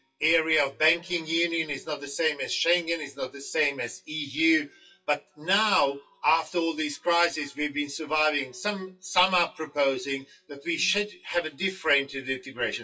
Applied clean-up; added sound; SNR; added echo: classical method WPE with log-MMSE.